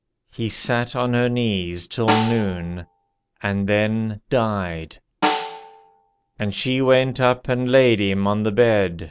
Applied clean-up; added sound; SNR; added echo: none; Snare drum; 8 dB; none.